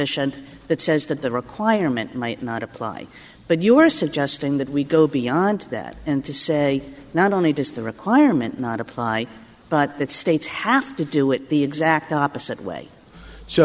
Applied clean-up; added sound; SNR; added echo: none; none; none; none.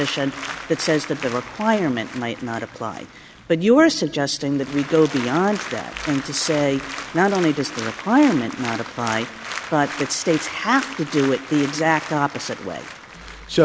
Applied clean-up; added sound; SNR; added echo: none; Applause; 12 dB; none.